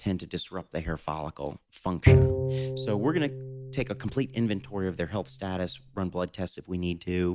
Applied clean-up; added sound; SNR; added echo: none; Bowed string instrument; -3 dB; none.